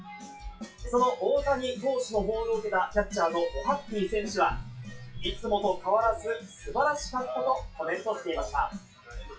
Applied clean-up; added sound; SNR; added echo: classical method WPE with log-MMSE.